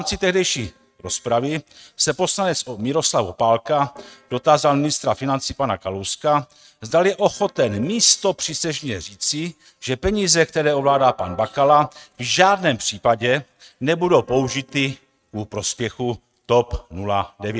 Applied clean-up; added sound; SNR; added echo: neural mask model RNNoise.